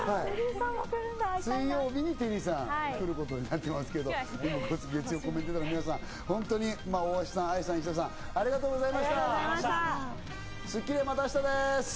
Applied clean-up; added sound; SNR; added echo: none; Livestock, farm animals, working animals; 10 dB; none.